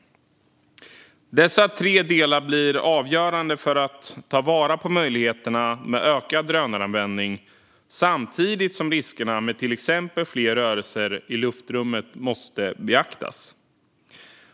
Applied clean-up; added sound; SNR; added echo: none; none; none; none.